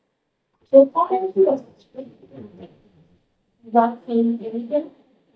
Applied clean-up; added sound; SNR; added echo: neural mask model DeepFilterNet 3.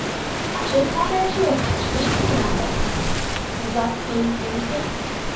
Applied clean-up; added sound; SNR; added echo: none; Waves, surf; -2 dB; reverberation time 0.6 s.